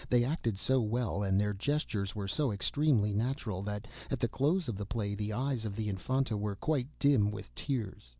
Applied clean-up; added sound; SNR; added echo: none; none; none; none.